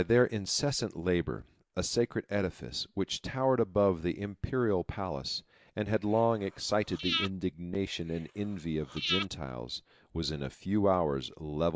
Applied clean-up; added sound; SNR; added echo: neural mask model Resemble Enhance denoiser.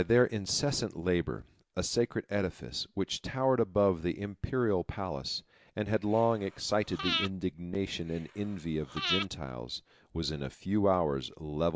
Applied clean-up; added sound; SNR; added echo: none; Breathing; 7 dB; none.